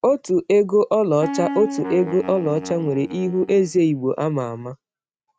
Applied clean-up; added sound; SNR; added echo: neural mask model RNNoise.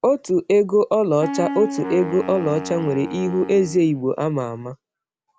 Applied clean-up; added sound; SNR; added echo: none; Wind instrument, woodwind instrument; 10 dB; none.